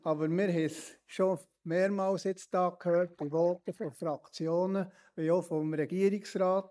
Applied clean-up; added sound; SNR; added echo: neural mask model DeepFilterNet 3.